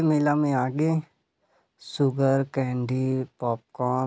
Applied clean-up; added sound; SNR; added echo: none; none; none; none.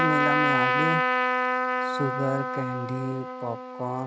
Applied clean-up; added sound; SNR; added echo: none; Trumpet; -5 dB; none.